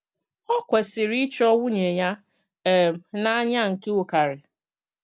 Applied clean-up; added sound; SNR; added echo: none; none; none; none.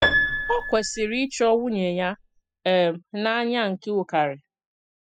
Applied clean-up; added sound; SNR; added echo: classical method spectral subtraction.